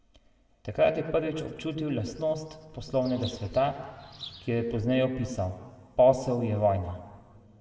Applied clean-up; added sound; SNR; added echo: none; Bird; 18 dB; reverberation time 1.4 s.